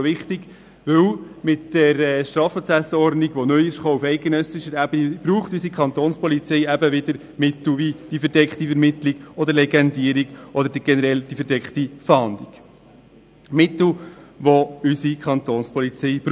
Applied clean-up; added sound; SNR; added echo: none; none; none; none.